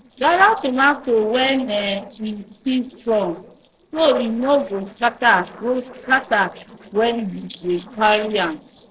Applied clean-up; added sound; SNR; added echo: neural separator model SepFormer DNS4.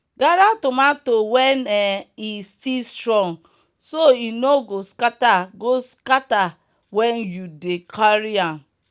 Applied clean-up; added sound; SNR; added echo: none; none; none; none.